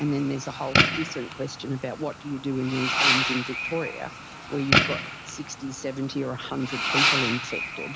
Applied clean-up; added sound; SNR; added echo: none; Fireworks; -3 dB; none.